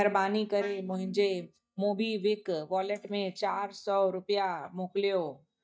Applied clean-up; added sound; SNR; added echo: neural mask model DeepFilterNet 3.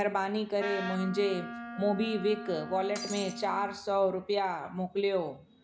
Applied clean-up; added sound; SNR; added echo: none; Wind instrument, woodwind instrument + Shatter; 10 dB; none.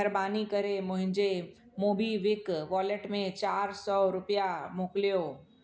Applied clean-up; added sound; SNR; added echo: none; none; none; none.